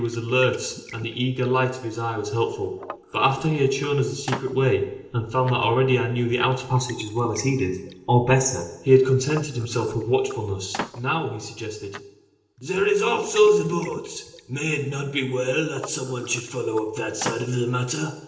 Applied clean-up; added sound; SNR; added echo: none; Liquid; 18 dB; reverberation time 0.9 s.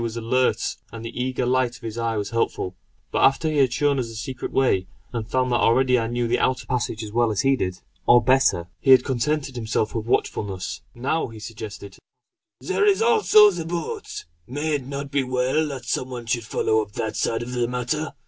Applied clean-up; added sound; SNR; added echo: none; none; none; none.